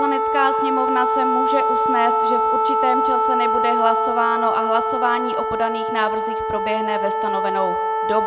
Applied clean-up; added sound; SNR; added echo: none; Wind instrument, woodwind instrument; -4 dB; none.